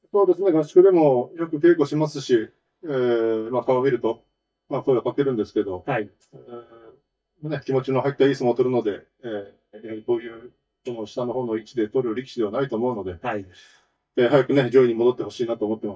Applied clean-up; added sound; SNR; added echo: neural mask model DeepFilterNet 3.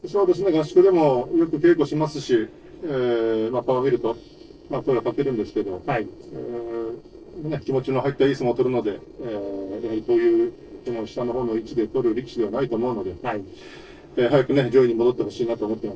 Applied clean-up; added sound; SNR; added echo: neural separator model SepFormer DNS4.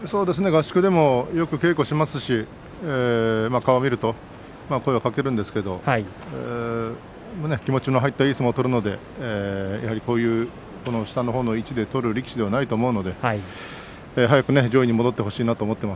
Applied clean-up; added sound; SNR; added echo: none; none; none; none.